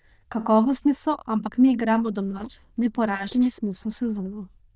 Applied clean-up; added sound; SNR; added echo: neural diffusion model UNIVERSE++.